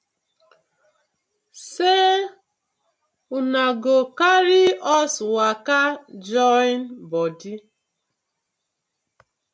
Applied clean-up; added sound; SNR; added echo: none; none; none; none.